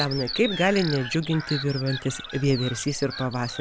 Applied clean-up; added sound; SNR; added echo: none; Gull, seagull / Bird vocalization, bird call, bird song; 15 dB; none.